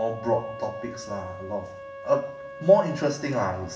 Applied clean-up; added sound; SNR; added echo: none; Wind instrument, woodwind instrument; 13 dB; reverberation time 0.7 s.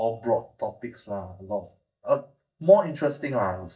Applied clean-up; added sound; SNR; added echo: neural mask model DeepFilterNet 3.